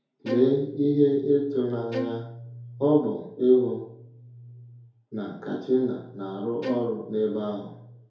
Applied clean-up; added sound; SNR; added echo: none; Bowed string instrument; 11 dB; reverberation time 2.2 s.